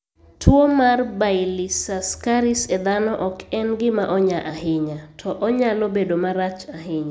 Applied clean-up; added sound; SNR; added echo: none; none; none; none.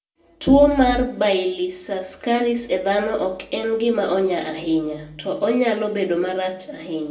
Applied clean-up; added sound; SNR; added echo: none; none; none; reverberation time 0.2 s.